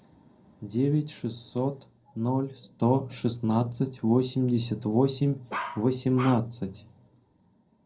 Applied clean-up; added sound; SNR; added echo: none; Bark; 9 dB; reverberation time 0.2 s.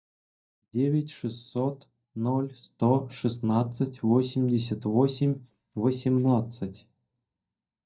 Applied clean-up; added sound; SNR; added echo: neural mask model DeepFilterNet 3.